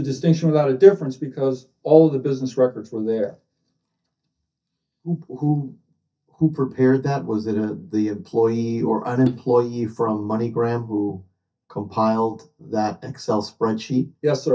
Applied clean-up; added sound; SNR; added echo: neural mask model DeepFilterNet 3.